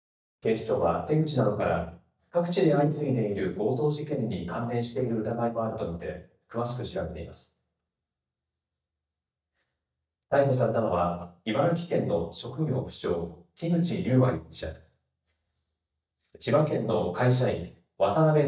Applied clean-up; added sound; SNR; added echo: neural mask model DeepFilterNet 3.